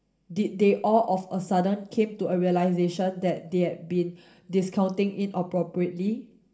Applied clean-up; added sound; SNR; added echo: none; none; none; reverberation time 0.5 s.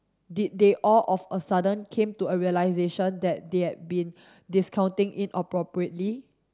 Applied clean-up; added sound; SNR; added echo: none; none; none; none.